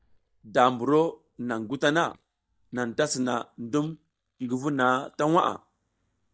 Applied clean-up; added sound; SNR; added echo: neural mask model DeepFilterNet 3.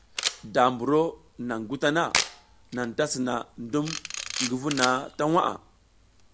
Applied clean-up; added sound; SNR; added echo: none; Camera; 8 dB; none.